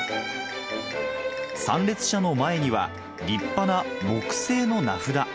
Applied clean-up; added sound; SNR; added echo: none; none; none; none.